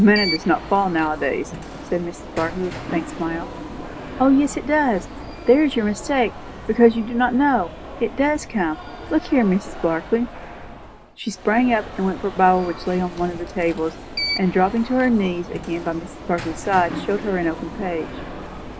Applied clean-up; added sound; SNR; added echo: none; Alarm; 11 dB; reverberation time 0.3 s.